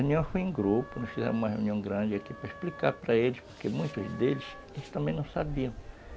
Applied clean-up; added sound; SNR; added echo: none; Wind + Wind instrument, woodwind instrument; 16 dB; none.